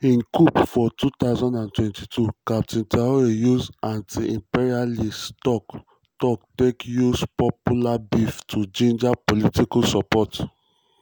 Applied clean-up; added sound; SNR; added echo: none; none; none; none.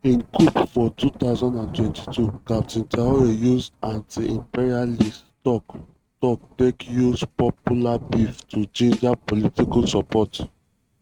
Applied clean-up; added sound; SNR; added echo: neural mask model RNNoise.